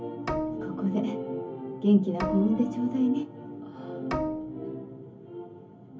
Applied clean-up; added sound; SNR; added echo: none; Bowed string instrument; 7 dB; reverberation time 0.3 s.